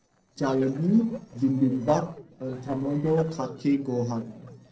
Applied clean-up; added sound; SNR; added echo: neural separator model SepFormer DNS4.